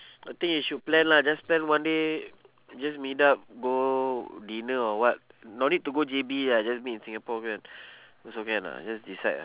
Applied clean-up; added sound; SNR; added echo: none; none; none; none.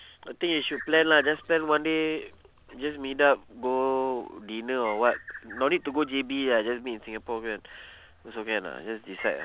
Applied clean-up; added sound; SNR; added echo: none; Bird; 19 dB; none.